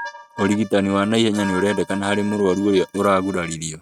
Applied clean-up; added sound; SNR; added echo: neural mask model RNNoise.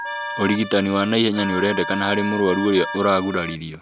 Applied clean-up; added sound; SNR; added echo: none; Accordion + Telephone; 10 dB; none.